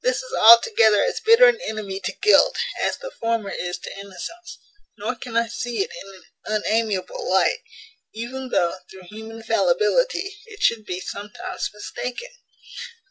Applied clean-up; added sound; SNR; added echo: none; none; none; none.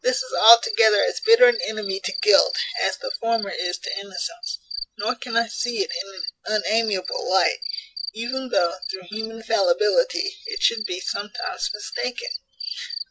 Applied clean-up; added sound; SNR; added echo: none; Cricket; 9 dB; none.